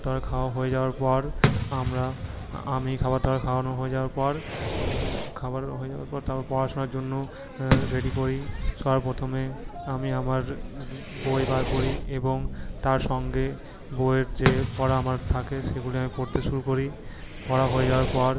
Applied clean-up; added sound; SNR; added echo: none; Fireworks; 4 dB; none.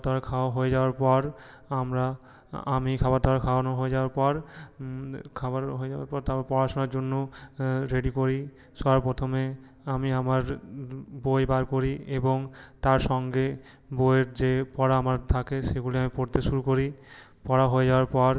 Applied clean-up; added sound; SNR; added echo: none; none; none; none.